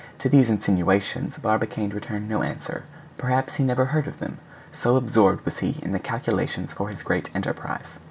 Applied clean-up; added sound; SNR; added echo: none; none; none; none.